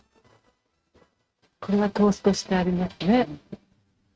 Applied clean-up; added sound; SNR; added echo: neural mask model RNNoise.